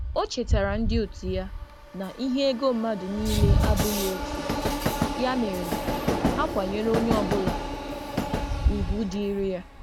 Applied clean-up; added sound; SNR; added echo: none; Train; -2 dB; none.